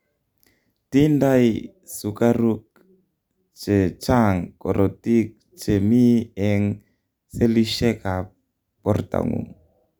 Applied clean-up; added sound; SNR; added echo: none; none; none; none.